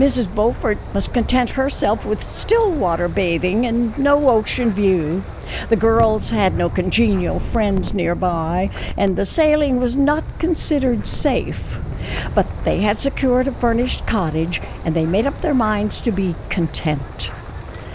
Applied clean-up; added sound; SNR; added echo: none; Wind; 8 dB; none.